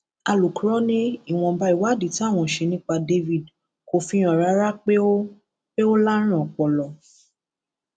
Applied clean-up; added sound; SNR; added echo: none; none; none; none.